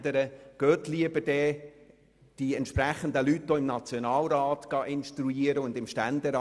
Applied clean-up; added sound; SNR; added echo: none; none; none; none.